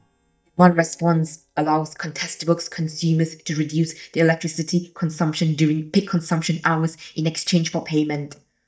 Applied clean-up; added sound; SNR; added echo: neural mask model DeepFilterNet 3.